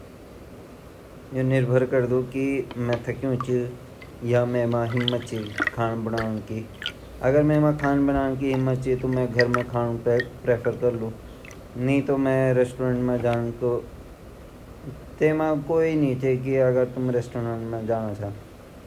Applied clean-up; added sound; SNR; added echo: none; Tap / Fill (with liquid) / Trickle, dribble / Chirp, tweet / Engine; 16 dB; none.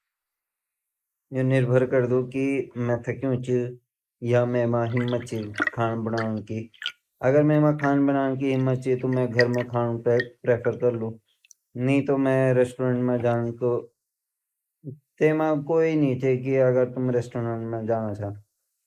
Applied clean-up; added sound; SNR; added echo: neural mask model Resemble Enhance denoiser.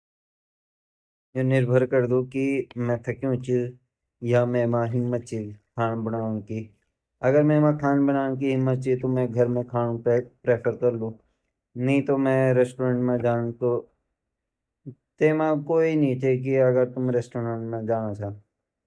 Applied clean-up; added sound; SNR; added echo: neural mask model DeepFilterNet 3.